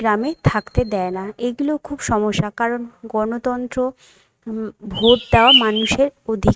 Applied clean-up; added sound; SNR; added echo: neural mask model RNNoise.